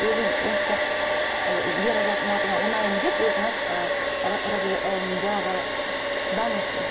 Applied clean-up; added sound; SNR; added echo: none; Domestic sounds, home sounds; -4 dB; reverberation time 2.3 s.